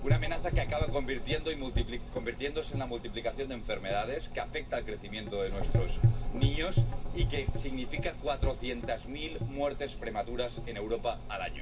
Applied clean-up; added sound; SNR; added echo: none; Gurgling / Engine; -3 dB; reverberation time 0.4 s.